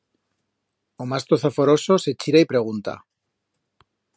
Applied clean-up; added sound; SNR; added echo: none; none; none; none.